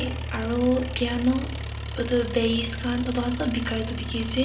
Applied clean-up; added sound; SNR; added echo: none; Engine; 6 dB; reverberation time 0.2 s.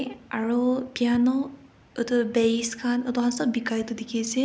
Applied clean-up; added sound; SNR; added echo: none; none; none; none.